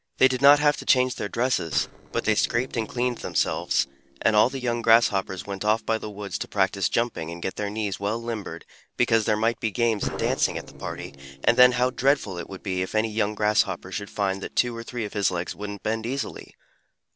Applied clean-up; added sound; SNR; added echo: neural separator model SepFormer DNS4.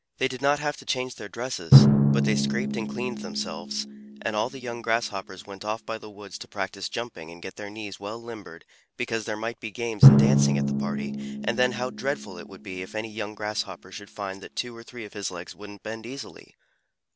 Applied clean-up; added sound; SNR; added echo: none; Drum; -5 dB; none.